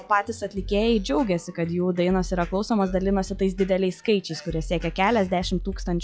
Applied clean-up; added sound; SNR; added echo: classical method log-MMSE.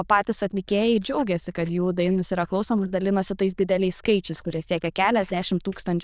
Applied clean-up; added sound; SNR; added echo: neural diffusion model UNIVERSE++.